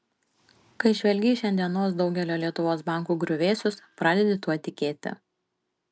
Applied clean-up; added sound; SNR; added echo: none; none; none; none.